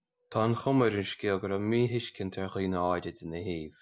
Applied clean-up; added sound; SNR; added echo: none; none; none; none.